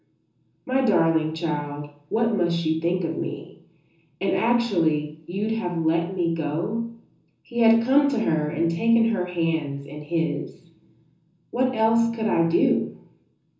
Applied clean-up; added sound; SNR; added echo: none; none; none; reverberation time 0.6 s.